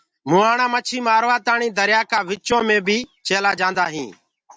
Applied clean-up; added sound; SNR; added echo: none; none; none; none.